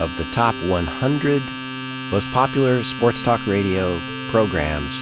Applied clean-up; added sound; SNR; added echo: none; Domestic sounds, home sounds; 9 dB; none.